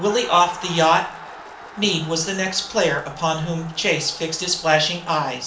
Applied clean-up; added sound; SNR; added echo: none; Crowd; 16 dB; reverberation time 0.4 s.